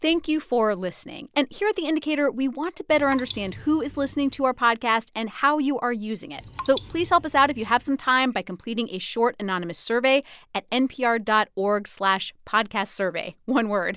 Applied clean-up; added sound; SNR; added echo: none; Raindrop; 16 dB; none.